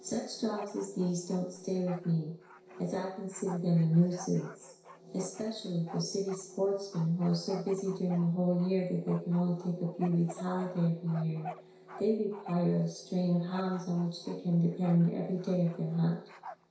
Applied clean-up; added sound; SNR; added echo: none; Bark; 19 dB; reverberation time 0.6 s.